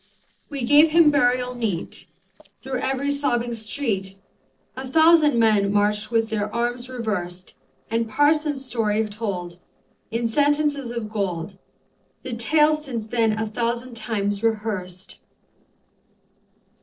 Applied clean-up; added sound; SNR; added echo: neural separator model SepFormer DNS4.